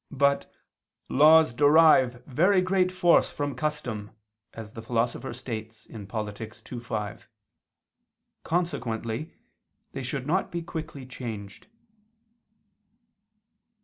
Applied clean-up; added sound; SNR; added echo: none; none; none; none.